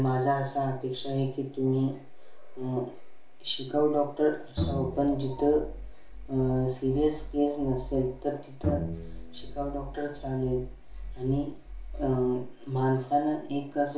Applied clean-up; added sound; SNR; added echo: none; Bowed string instrument; 10 dB; reverberation time 0.3 s.